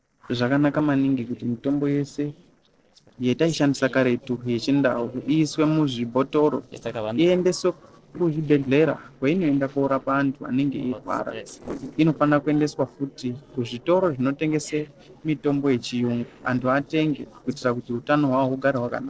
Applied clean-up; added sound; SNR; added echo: neural separator model SepFormer DNS4.